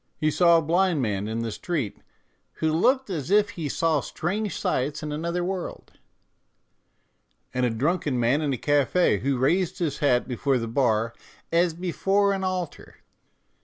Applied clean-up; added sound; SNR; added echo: none; none; none; none.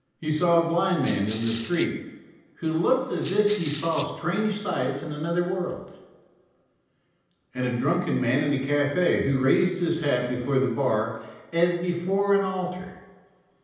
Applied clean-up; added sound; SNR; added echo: none; Rattle / Rattle (instrument); 9 dB; reverberation time 0.9 s.